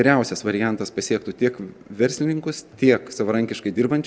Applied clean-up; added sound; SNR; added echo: none; none; none; none.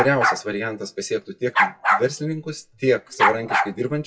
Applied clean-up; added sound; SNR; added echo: classical method WPE with log-MMSE.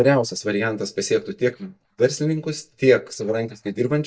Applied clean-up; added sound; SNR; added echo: neural mask model DeepFilterNet 3.